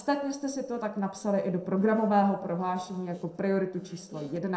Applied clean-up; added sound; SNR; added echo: neural separator model SepFormer DNS4.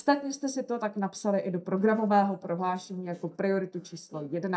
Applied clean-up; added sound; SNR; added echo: neural mask model DeepFilterNet 3.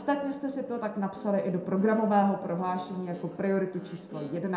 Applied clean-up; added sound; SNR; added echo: none; Guitar; 17 dB; reverberation time 0.6 s.